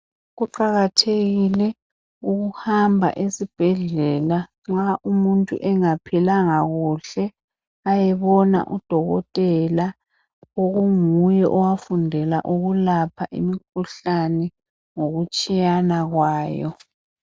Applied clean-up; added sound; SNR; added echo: none; none; none; none.